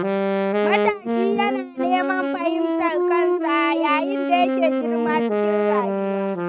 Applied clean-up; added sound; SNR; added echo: neural mask model RNNoise.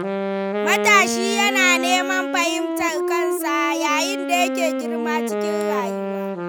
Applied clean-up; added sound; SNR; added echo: none; Wind instrument, woodwind instrument; 1 dB; none.